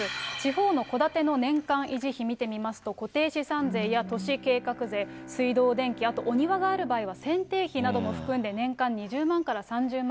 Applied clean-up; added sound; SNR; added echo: none; Bowed string instrument; 16 dB; none.